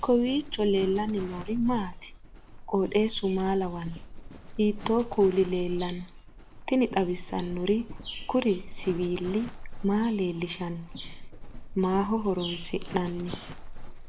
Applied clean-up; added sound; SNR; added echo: none; Livestock, farm animals, working animals; 11 dB; none.